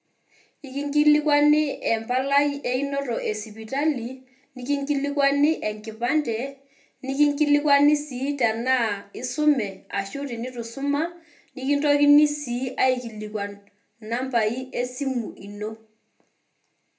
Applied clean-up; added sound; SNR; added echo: none; none; none; reverberation time 0.3 s.